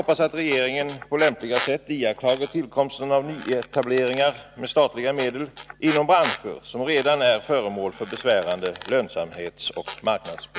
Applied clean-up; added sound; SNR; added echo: none; Squeak; 13 dB; none.